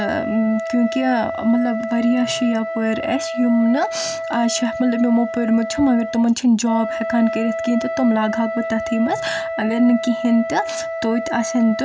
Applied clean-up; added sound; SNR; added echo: none; Wind instrument, woodwind instrument; 7 dB; none.